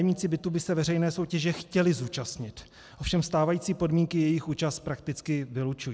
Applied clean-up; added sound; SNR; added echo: none; none; none; none.